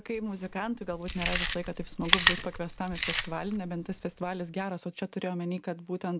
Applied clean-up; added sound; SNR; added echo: none; Chewing, mastication; 0 dB; none.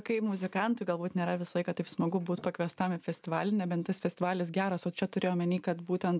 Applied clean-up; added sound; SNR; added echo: none; none; none; none.